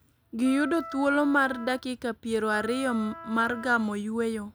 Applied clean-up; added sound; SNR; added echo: none; Wind instrument, woodwind instrument; 15 dB; none.